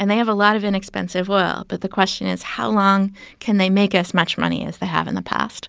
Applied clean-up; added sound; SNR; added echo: none; none; none; none.